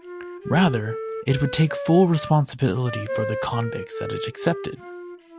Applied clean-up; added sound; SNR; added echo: none; Wind instrument, woodwind instrument; 9 dB; none.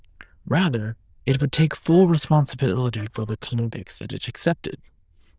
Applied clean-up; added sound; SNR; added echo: neural diffusion model UNIVERSE++.